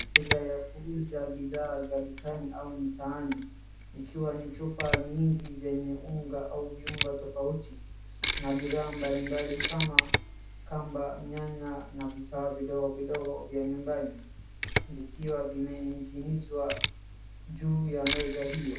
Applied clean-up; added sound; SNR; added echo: none; Mechanisms; 1 dB; reverberation time 0.7 s.